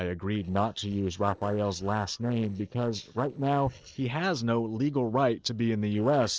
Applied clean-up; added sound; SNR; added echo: neural separator model SepFormer DNS4.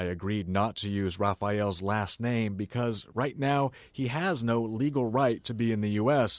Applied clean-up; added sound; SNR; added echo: none; none; none; none.